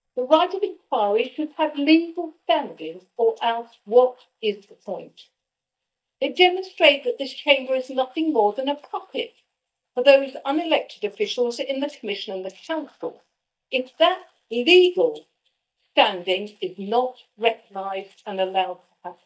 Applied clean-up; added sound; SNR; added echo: neural mask model DeepFilterNet 3.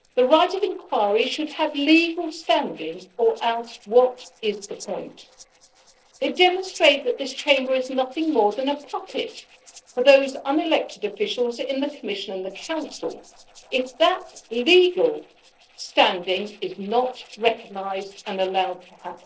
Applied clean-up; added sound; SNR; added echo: neural separator model SepFormer DNS4.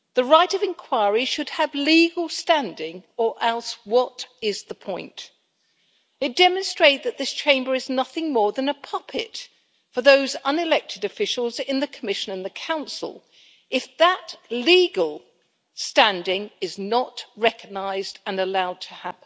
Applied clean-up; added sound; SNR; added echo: none; none; none; none.